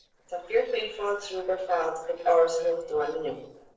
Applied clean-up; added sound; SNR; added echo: neural separator model SepFormer DNS4.